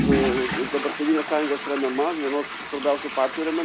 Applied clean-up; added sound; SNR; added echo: none; Toilet flush / Water; 4 dB; none.